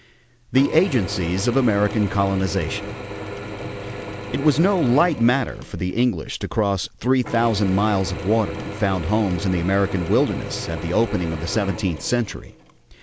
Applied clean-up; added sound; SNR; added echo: none; Drill / Mechanisms; 11 dB; none.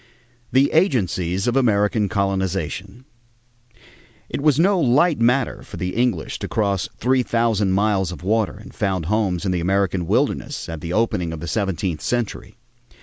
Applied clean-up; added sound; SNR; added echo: none; none; none; none.